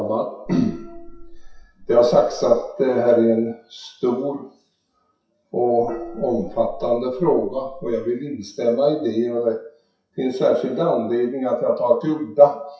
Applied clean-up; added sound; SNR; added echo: classical method WPE with log-MMSE.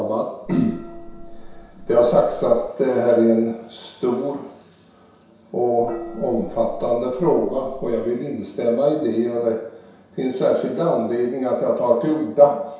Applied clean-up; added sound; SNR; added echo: none; Gong; 14 dB; reverberation time 0.7 s.